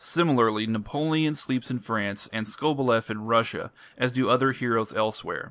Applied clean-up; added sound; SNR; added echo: none; none; none; none.